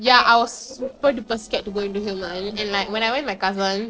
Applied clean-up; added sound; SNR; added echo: neural separator model SepFormer DNS4.